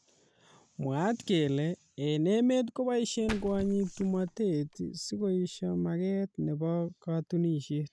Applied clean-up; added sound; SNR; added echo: none; Splash, splatter; 15 dB; none.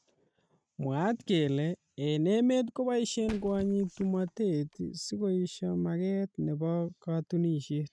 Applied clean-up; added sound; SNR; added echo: neural mask model RNNoise.